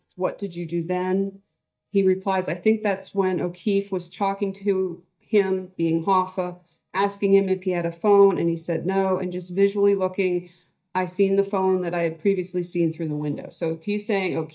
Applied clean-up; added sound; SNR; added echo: neural mask model DeepFilterNet 3.